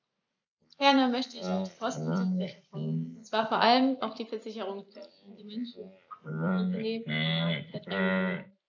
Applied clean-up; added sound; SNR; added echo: neural mask model Resemble Enhance denoiser.